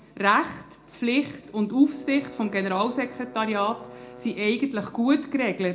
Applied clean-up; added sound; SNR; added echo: none; Bowed string instrument; 19 dB; reverberation time 0.3 s.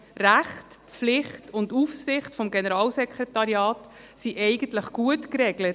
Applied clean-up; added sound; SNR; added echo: none; none; none; none.